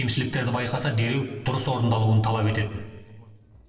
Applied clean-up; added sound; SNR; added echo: neural separator model SepFormer DNS4.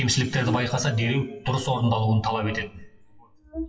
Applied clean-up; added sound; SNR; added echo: classical method WPE with log-MMSE.